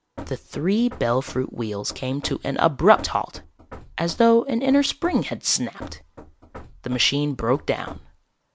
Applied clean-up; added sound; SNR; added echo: none; Knock / Wood; 18 dB; none.